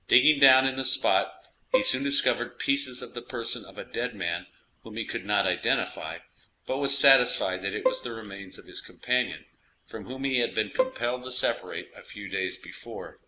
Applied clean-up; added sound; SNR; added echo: none; Bowed string instrument; 5 dB; none.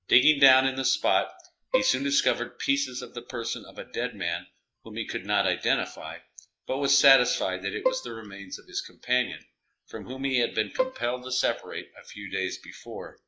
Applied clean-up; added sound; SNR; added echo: classical method log-MMSE.